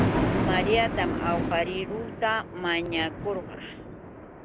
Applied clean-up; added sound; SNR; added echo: none; Thunder; 0 dB; none.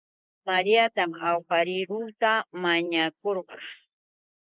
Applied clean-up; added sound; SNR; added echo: neural mask model Resemble Enhance denoiser.